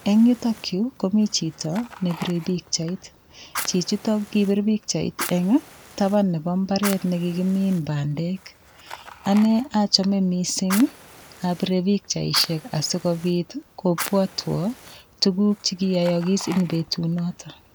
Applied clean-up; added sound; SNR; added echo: none; Fire; 16 dB; none.